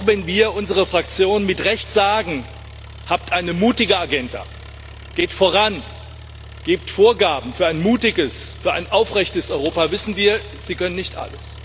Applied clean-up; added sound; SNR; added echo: none; Engine; 16 dB; none.